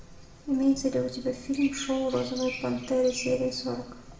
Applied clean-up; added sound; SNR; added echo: none; Chirp, tweet; 14 dB; reverberation time 0.7 s.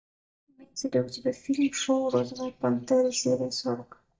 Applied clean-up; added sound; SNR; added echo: neural mask model DeepFilterNet 3.